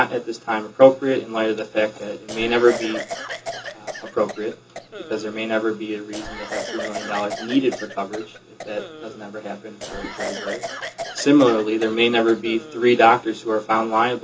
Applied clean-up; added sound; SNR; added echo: none; Cough; 12 dB; reverberation time 0.2 s.